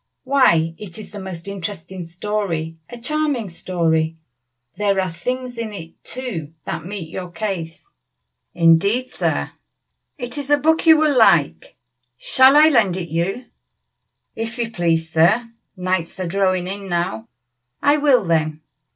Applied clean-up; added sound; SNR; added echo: none; none; none; none.